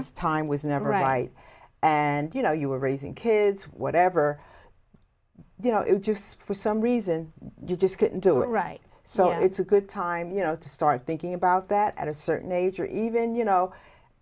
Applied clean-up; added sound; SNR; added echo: none; none; none; none.